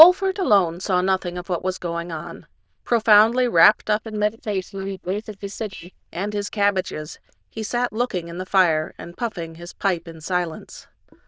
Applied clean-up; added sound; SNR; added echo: neural diffusion model UNIVERSE++.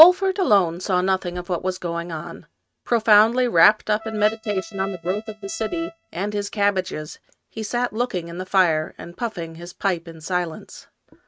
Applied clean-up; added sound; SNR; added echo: neural mask model RNNoise.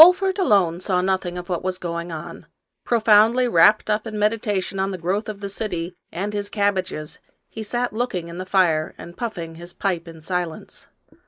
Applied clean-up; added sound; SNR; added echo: neural mask model Resemble Enhance denoiser.